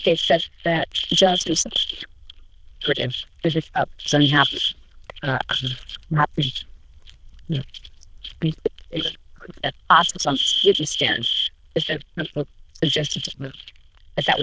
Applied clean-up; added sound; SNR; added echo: neural diffusion model UNIVERSE++.